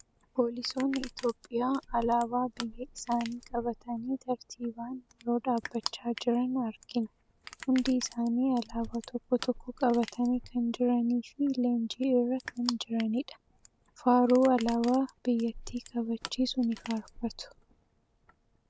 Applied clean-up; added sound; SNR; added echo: none; Crushing; 17 dB; none.